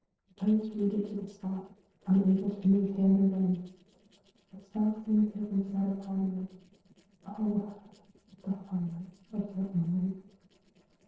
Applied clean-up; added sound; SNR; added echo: neural separator model SepFormer DNS4.